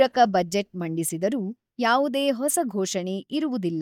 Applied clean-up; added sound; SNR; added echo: neural mask model DeepFilterNet 3.